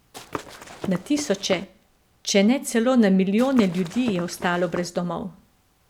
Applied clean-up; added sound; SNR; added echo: none; Walk, footsteps / Run; 14 dB; none.